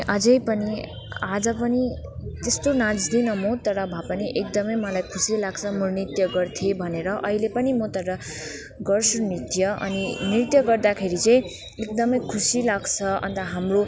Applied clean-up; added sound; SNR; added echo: none; none; none; none.